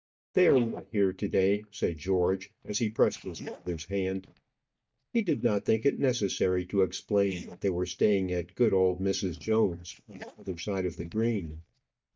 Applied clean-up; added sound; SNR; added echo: neural mask model DeepFilterNet 3.